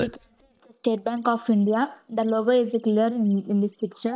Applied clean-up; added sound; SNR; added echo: neural mask model DeepFilterNet 3.